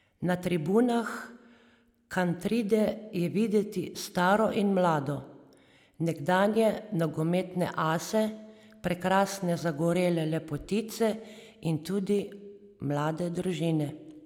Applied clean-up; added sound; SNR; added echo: none; none; none; none.